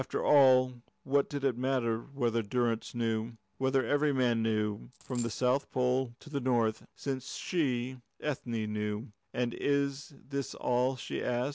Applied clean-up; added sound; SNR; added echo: none; Coin (dropping); 19 dB; none.